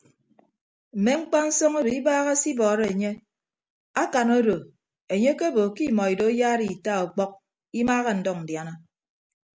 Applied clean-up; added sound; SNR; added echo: none; none; none; none.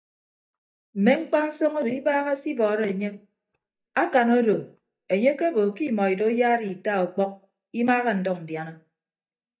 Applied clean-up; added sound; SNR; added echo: neural mask model DeepFilterNet 3.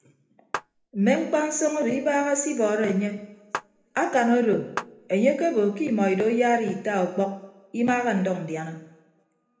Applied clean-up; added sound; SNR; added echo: none; Clapping; 10 dB; reverberation time 0.9 s.